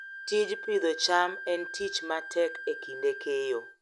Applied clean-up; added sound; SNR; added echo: none; Wind instrument, woodwind instrument; 11 dB; none.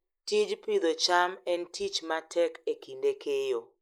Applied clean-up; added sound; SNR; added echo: neural mask model Resemble Enhance denoiser.